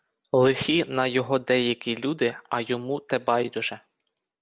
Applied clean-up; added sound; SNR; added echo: none; none; none; none.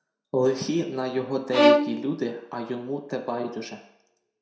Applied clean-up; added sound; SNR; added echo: none; Bowed string instrument; -5 dB; reverberation time 0.5 s.